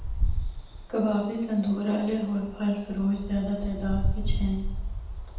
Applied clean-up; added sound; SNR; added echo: none; Wind; 1 dB; reverberation time 0.8 s.